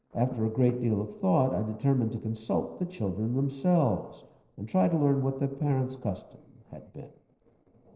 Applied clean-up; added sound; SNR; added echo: neural separator model SepFormer DNS4.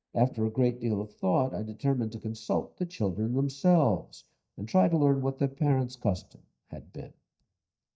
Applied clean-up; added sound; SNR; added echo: neural mask model DeepFilterNet 3.